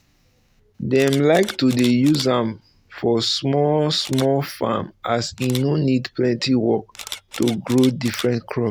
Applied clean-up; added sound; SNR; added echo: none; Camera; 18 dB; none.